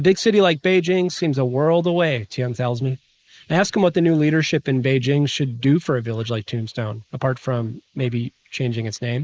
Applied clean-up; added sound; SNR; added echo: neural mask model Resemble Enhance denoiser.